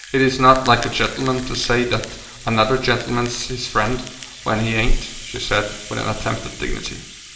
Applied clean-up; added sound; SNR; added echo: none; Rattle (instrument); 16 dB; reverberation time 1.6 s.